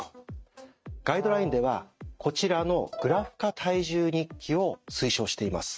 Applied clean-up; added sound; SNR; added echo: neural mask model RNNoise.